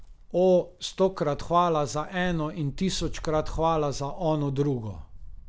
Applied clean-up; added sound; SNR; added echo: none; Wind; 12 dB; none.